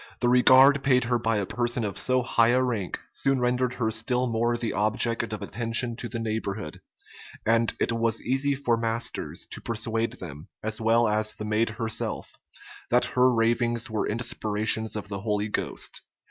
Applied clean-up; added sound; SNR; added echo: none; none; none; none.